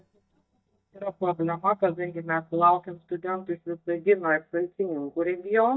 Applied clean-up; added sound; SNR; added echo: neural mask model DeepFilterNet 3.